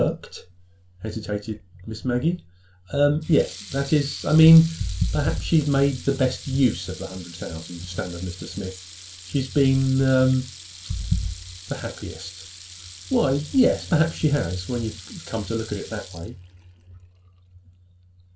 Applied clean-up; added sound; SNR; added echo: none; Sink (filling or washing) / Water tap, faucet; 19 dB; reverberation time 0.2 s.